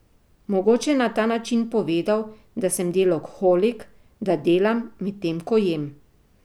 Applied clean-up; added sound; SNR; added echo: none; none; none; none.